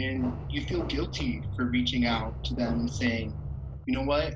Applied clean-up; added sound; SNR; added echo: none; Fireworks; 15 dB; none.